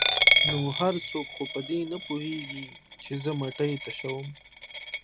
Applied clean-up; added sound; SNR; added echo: none; Coin (dropping); -3 dB; none.